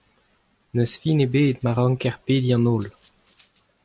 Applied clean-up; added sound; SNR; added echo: none; Rattle (instrument); 20 dB; none.